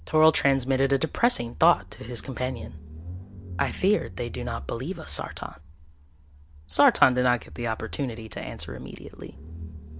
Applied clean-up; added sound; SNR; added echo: none; Engine / Car; 13 dB; none.